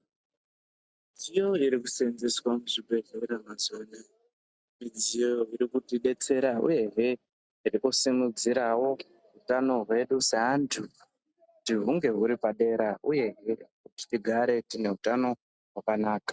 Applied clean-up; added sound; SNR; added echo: none; none; none; none.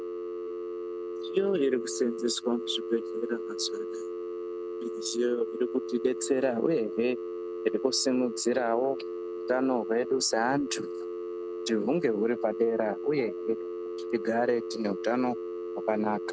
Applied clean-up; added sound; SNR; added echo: neural mask model RNNoise.